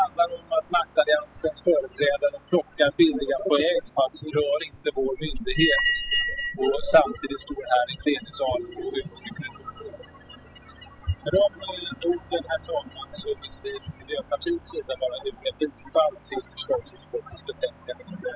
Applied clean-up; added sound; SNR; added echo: classical method spectral subtraction.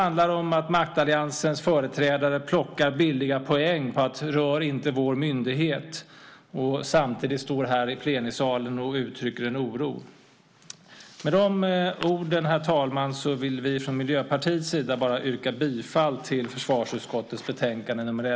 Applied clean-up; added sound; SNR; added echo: none; none; none; none.